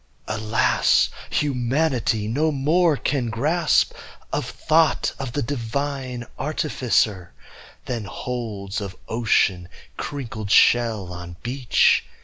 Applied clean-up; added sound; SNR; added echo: none; none; none; none.